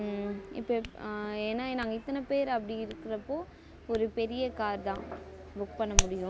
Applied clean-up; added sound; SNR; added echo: none; Hands; 5 dB; none.